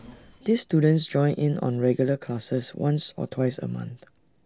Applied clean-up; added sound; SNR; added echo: neural mask model Resemble Enhance denoiser.